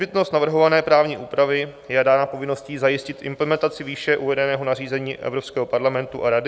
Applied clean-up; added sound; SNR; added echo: none; none; none; none.